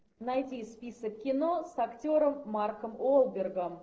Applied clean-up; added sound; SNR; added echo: neural separator model SepFormer DNS4.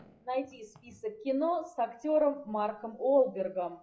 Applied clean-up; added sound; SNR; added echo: classical method log-MMSE.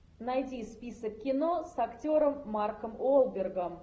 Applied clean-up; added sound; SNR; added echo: none; none; none; none.